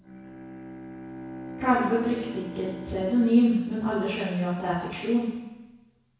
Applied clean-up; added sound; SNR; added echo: none; Bowed string instrument; 15 dB; reverberation time 1.0 s.